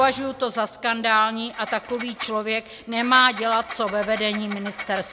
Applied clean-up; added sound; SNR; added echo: none; Engine; 15 dB; none.